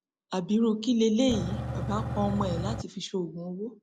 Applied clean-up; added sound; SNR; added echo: none; Engine / Truck / Car; 4 dB; none.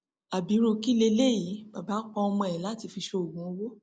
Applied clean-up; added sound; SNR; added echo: none; none; none; none.